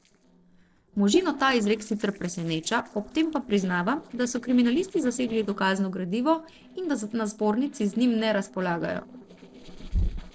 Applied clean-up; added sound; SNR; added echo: neural separator model SepFormer DNS4.